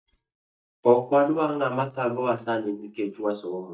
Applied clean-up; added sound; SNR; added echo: neural mask model DeepFilterNet 3.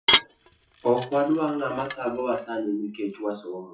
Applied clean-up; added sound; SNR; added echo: classical method WPE with log-MMSE.